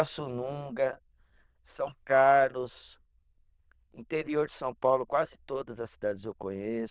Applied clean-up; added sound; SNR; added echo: neural diffusion model UNIVERSE++.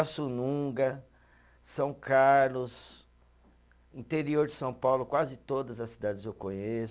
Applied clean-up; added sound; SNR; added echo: none; none; none; none.